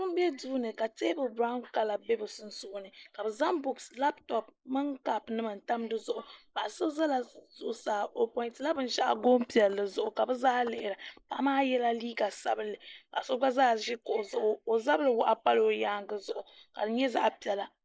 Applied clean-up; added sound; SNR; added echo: neural mask model Resemble Enhance denoiser.